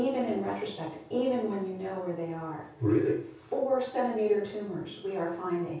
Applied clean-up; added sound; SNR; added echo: none; none; none; reverberation time 0.6 s.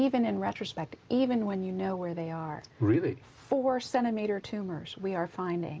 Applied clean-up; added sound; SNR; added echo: none; none; none; none.